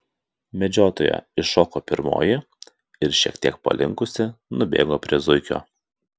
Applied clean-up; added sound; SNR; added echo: none; none; none; none.